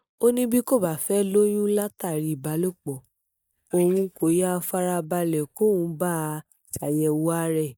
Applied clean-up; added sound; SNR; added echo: neural mask model DeepFilterNet 3.